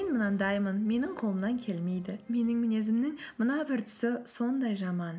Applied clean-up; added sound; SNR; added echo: none; none; none; none.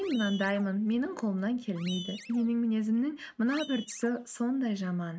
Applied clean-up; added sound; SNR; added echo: neural mask model RNNoise.